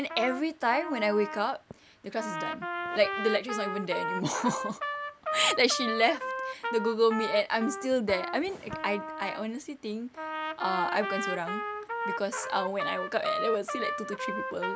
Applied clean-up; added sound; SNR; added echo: none; Trumpet; 5 dB; none.